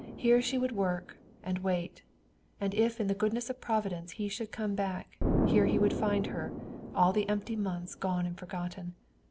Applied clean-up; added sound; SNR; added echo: none; Explosion; 6 dB; none.